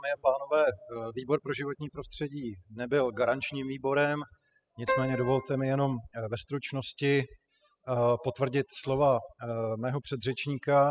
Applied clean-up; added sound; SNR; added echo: classical method spectral subtraction.